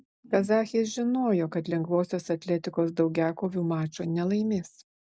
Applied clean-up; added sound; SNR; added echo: none; none; none; none.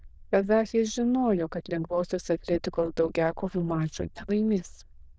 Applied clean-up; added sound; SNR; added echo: neural diffusion model UNIVERSE++.